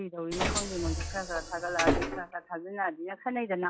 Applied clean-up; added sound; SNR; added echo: classical method log-MMSE.